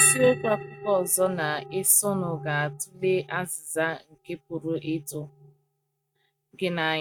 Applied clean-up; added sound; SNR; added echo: neural mask model RNNoise.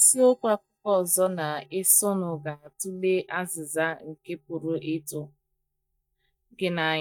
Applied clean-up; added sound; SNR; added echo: neural mask model DeepFilterNet 3.